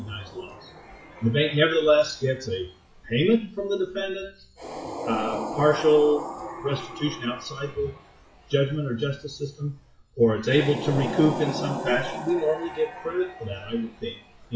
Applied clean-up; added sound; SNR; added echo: classical method WPE with log-MMSE.